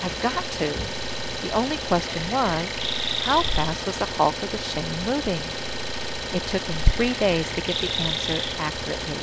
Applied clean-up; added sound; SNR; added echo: none; Chirp, tweet + Idling; 4 dB; none.